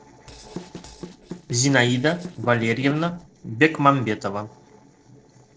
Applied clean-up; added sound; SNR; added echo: neural separator model SepFormer DNS4.